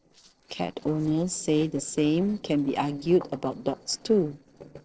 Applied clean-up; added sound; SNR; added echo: neural separator model SepFormer DNS4.